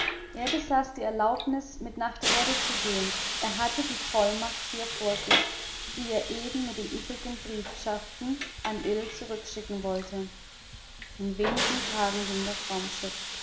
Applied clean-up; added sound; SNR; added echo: none; Hiss; 1 dB; none.